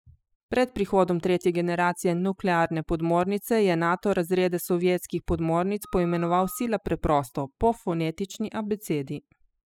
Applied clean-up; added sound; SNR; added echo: classical method spectral subtraction.